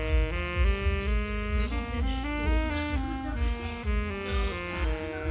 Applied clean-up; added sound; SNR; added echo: none; Wind instrument, woodwind instrument; 6 dB; reverberation time 0.6 s.